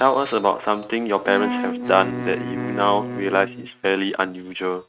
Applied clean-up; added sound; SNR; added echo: neural mask model RNNoise.